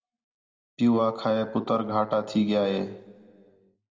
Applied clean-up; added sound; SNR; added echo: none; none; none; reverberation time 1.1 s.